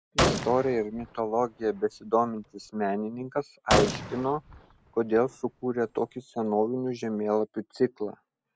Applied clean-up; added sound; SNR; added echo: none; Gunshot, gunfire; 4 dB; none.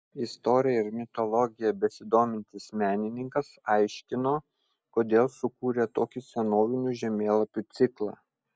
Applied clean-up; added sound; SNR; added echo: none; none; none; none.